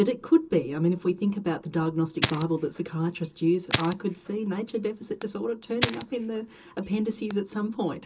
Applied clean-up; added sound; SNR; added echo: none; Fire; 4 dB; reverberation time 0.2 s.